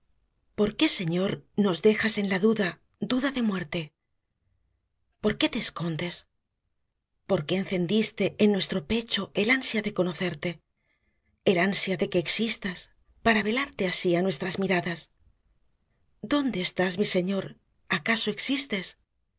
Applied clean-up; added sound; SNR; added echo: none; none; none; none.